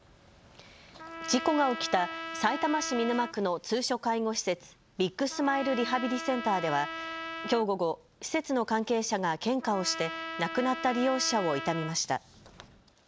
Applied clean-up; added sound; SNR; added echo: none; Trumpet; 10 dB; none.